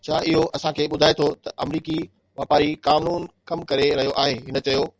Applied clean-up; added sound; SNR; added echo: none; none; none; none.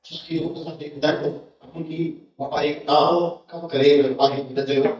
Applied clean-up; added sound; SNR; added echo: neural mask model DeepFilterNet 3.